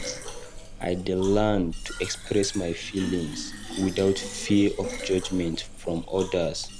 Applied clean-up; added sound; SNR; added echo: none; Alarm + Fill (with liquid); 9 dB; none.